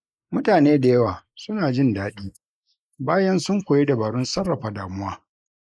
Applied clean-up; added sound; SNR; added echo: neural mask model Resemble Enhance denoiser.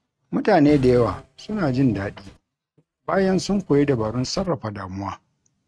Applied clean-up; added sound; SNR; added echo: neural mask model RNNoise.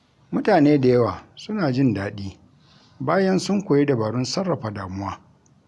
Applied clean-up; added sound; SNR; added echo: none; none; none; none.